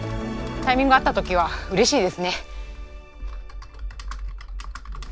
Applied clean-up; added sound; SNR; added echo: none; Computer keyboard; 10 dB; none.